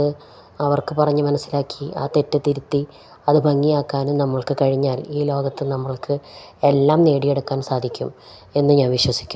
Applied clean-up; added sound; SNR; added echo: none; none; none; none.